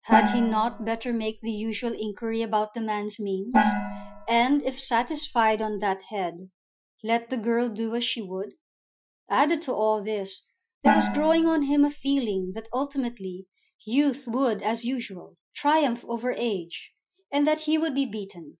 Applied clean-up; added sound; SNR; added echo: classical method Wiener filter.